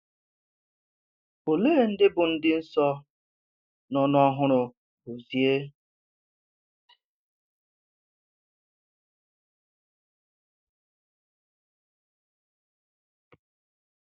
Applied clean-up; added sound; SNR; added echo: neural mask model DeepFilterNet 3.